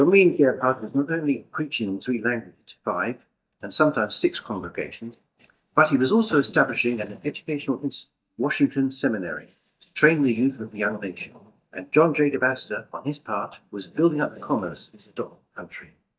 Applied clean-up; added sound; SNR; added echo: neural mask model DeepFilterNet 3.